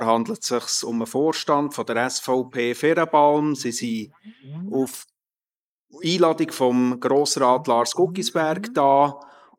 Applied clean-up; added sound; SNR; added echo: neural mask model Resemble Enhance denoiser.